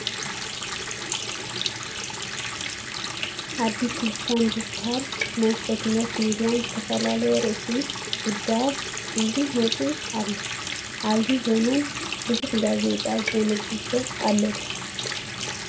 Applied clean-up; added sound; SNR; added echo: none; Water tap, faucet; 4 dB; reverberation time 0.2 s.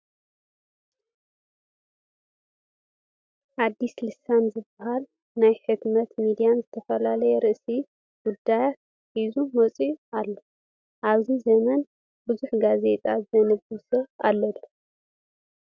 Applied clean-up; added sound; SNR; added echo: none; none; none; none.